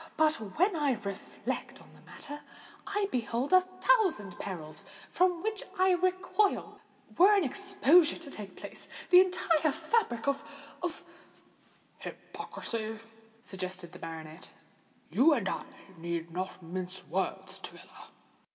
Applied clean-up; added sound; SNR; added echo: none; none; none; none.